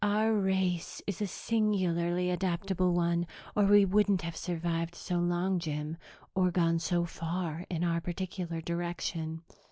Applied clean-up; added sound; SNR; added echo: none; none; none; none.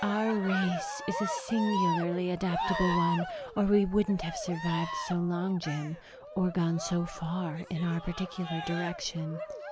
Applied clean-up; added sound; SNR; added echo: none; Cheering; 6 dB; none.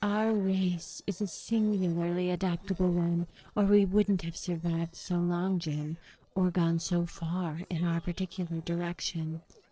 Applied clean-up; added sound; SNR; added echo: neural separator model SepFormer DNS4.